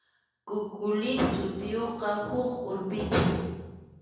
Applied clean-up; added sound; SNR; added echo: none; none; none; reverberation time 1.1 s.